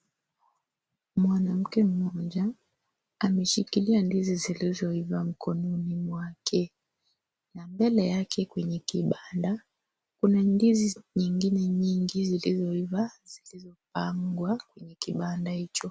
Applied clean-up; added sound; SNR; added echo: none; none; none; none.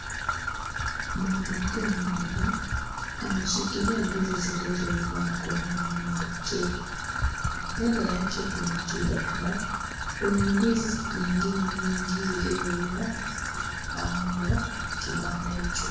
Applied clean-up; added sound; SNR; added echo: none; Trickle, dribble / Traffic noise, roadway noise; 1 dB; reverberation time 1.0 s.